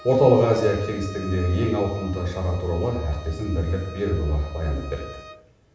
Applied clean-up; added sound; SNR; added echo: none; Bowed string instrument; 18 dB; reverberation time 0.9 s.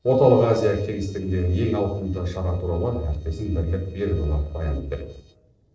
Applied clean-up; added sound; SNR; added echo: neural separator model SepFormer DNS4.